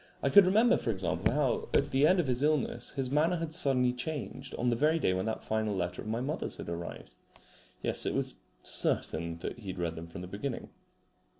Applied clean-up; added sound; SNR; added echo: none; Raindrop / Drip; 6 dB; none.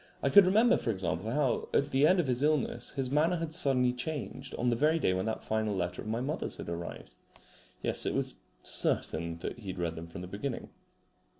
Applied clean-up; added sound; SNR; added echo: none; none; none; none.